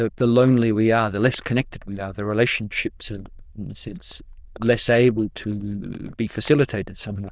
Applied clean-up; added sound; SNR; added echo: neural diffusion model UNIVERSE++.